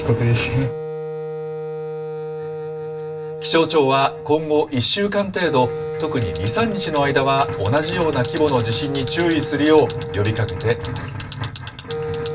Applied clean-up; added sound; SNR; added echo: none; Wind instrument, woodwind instrument; 8 dB; reverberation time 0.2 s.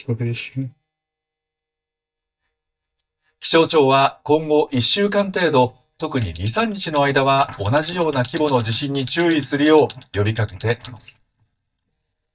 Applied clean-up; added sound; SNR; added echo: neural mask model DeepFilterNet 3.